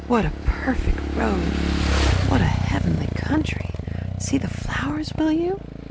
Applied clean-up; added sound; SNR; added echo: none; Motorcycle / Engine; -1 dB; none.